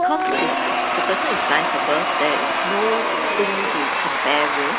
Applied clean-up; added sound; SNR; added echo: none; Applause / Crowd / Cheering; -4 dB; none.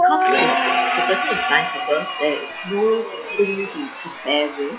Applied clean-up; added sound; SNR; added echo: classical method log-MMSE.